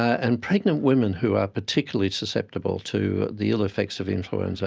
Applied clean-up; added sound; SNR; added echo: none; none; none; none.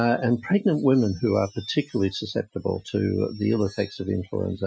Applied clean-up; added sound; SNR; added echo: classical method Wiener filter.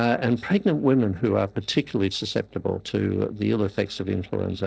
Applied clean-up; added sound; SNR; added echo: neural separator model SepFormer DNS4.